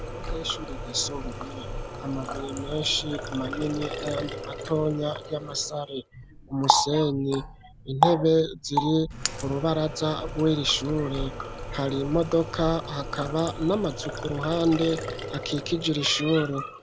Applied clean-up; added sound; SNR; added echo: none; Water tap, faucet; 6 dB; none.